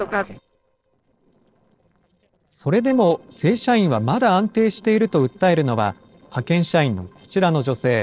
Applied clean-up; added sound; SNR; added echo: neural separator model SepFormer DNS4.